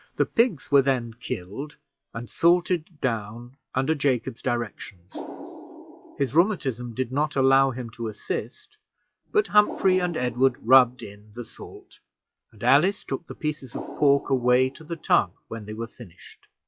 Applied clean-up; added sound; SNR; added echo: classical method log-MMSE.